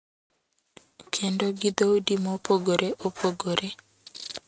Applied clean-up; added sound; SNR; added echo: neural mask model RNNoise.